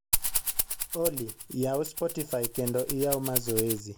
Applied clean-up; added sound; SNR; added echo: none; Rattle (instrument); 1 dB; none.